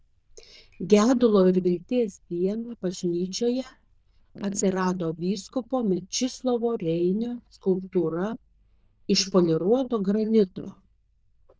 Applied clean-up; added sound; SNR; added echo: neural diffusion model UNIVERSE++.